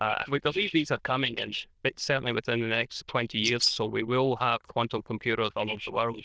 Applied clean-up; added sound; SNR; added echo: neural diffusion model UNIVERSE++.